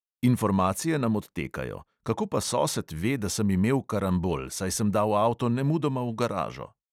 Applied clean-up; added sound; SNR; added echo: none; none; none; none.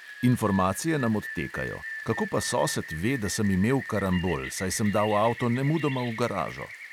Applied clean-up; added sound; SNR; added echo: none; Rain; 12 dB; none.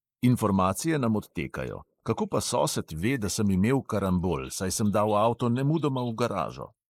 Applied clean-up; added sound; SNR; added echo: neural mask model Resemble Enhance denoiser.